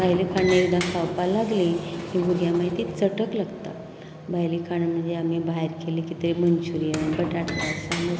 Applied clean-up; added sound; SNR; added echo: none; Sliding door; 11 dB; none.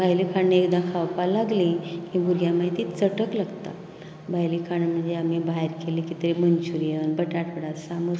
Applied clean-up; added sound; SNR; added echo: none; none; none; none.